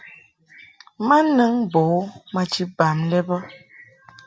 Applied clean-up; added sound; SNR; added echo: none; none; none; none.